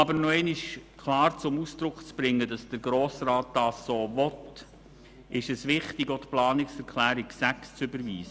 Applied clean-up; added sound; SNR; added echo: none; none; none; none.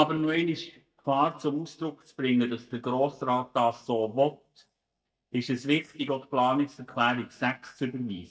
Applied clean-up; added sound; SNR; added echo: neural mask model DeepFilterNet 3.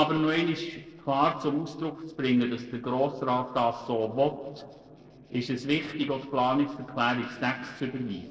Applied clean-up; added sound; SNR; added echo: neural separator model SepFormer DNS4.